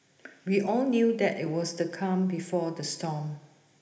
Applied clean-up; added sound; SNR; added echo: none; none; none; reverberation time 0.8 s.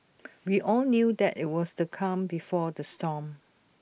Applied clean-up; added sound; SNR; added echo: none; none; none; none.